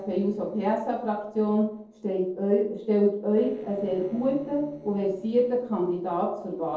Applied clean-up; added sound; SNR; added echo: neural separator model SepFormer DNS4.